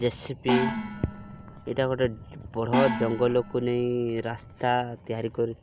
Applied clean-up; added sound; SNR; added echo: none; Gong; 5 dB; none.